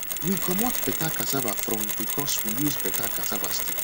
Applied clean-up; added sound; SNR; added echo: none; Mechanisms; -3 dB; none.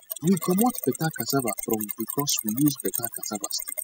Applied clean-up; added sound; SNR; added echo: classical method spectral subtraction.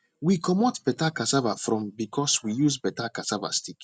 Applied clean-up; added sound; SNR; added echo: none; none; none; none.